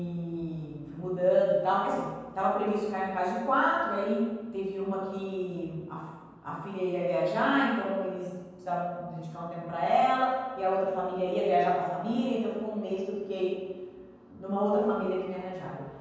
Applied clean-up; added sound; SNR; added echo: none; none; none; reverberation time 1.2 s.